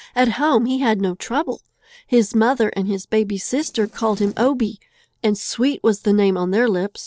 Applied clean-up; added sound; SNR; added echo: neural separator model SepFormer DNS4.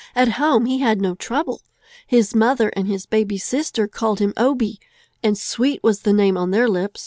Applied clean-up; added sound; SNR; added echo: none; none; none; none.